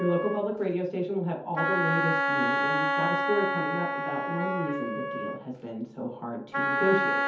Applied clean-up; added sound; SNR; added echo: none; Wind instrument, woodwind instrument; -1 dB; reverberation time 0.5 s.